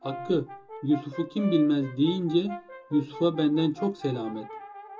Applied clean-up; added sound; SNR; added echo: none; Brass instrument; 14 dB; reverberation time 0.2 s.